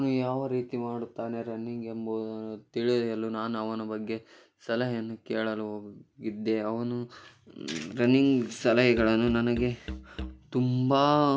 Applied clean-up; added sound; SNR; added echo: none; Musical instrument; 13 dB; none.